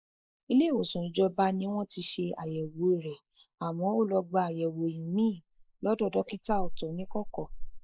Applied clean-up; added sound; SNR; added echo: neural mask model Resemble Enhance denoiser.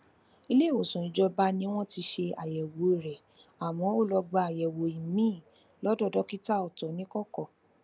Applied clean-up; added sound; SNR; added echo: none; none; none; none.